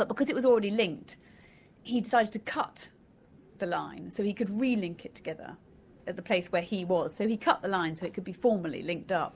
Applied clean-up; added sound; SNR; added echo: none; none; none; none.